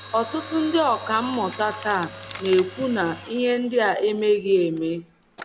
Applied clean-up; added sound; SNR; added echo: none; Mechanisms; 17 dB; none.